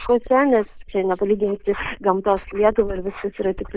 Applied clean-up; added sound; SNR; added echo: neural mask model Resemble Enhance denoiser.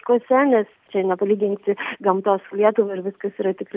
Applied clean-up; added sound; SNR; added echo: none; none; none; none.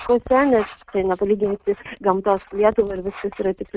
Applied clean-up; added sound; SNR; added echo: neural mask model RNNoise.